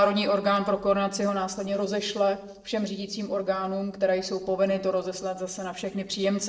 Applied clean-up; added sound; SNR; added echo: neural separator model SepFormer DNS4.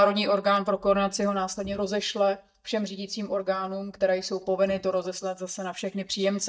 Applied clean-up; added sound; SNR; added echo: neural mask model DeepFilterNet 3.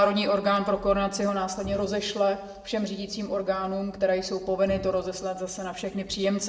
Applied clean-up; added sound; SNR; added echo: none; Bowed string instrument; 18 dB; reverberation time 0.7 s.